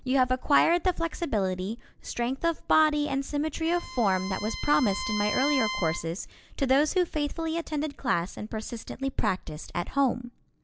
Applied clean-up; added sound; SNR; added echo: none; Bowed string instrument; 9 dB; none.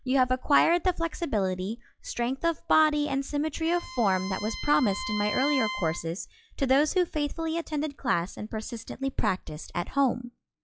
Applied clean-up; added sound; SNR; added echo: classical method log-MMSE.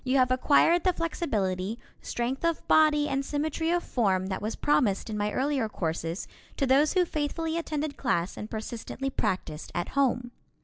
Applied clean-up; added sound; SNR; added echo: none; none; none; none.